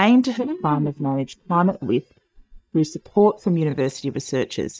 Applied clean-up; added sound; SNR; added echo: neural mask model DeepFilterNet 3.